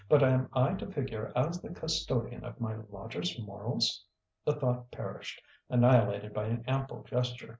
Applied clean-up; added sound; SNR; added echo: none; none; none; none.